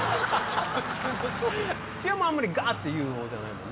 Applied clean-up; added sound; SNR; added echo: none; Traffic noise, roadway noise; 7 dB; none.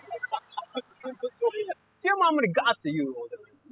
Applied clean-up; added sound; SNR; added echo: classical method spectral subtraction.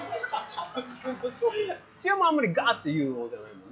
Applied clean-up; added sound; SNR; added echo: classical method log-MMSE.